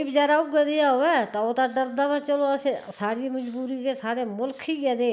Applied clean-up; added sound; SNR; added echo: none; none; none; none.